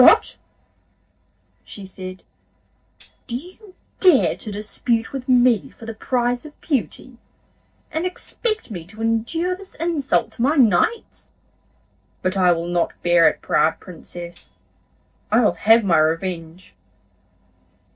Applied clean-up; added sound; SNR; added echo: neural separator model SepFormer DNS4.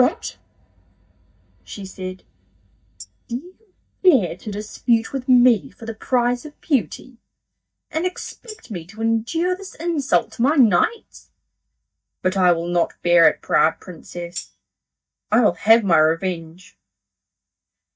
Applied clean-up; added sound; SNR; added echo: neural mask model DeepFilterNet 3.